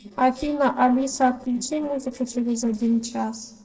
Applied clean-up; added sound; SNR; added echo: neural separator model SepFormer DNS4.